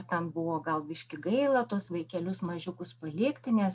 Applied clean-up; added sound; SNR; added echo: none; none; none; none.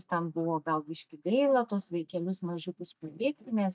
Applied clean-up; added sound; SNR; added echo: neural mask model DeepFilterNet 3.